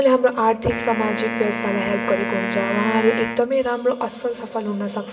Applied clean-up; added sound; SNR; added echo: none; Wind instrument, woodwind instrument; 7 dB; reverberation time 0.6 s.